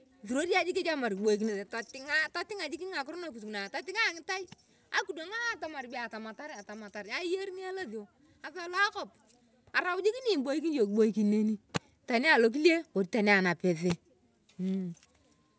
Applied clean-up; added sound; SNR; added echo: none; none; none; none.